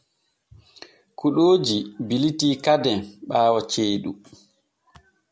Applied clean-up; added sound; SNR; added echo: none; none; none; none.